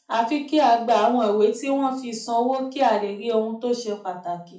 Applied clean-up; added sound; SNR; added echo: none; none; none; reverberation time 0.4 s.